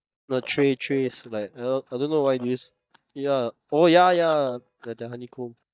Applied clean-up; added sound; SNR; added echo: neural mask model DeepFilterNet 3.